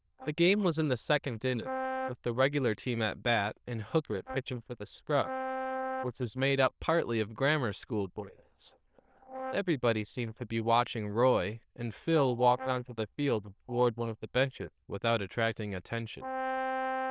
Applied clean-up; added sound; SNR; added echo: neural diffusion model UNIVERSE++.